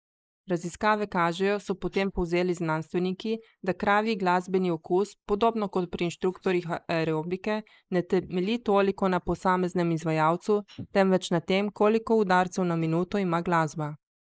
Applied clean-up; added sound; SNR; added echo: neural mask model Resemble Enhance denoiser.